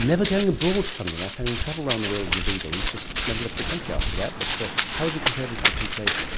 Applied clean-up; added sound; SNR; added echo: none; Run; -3 dB; none.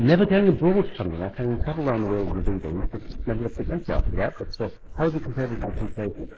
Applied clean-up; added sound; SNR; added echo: neural mask model Resemble Enhance denoiser.